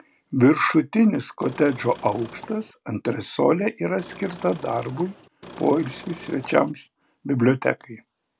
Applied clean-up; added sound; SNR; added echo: none; Engine / Car; 18 dB; none.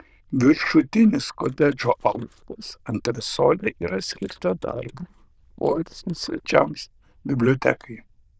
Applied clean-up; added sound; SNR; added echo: neural diffusion model UNIVERSE++.